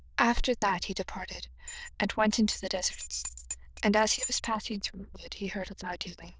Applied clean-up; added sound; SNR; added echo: neural diffusion model UNIVERSE++.